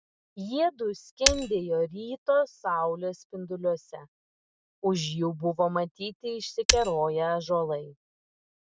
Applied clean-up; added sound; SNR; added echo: none; Shatter; -4 dB; none.